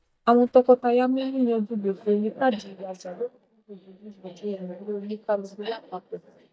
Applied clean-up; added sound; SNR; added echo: neural mask model DeepFilterNet 3.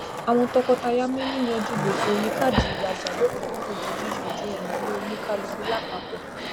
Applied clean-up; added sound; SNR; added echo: none; Breathing + Skateboard; 2 dB; none.